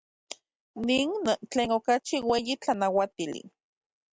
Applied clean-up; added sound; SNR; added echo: none; none; none; none.